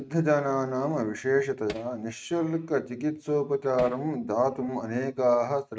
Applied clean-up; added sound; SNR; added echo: neural mask model RNNoise.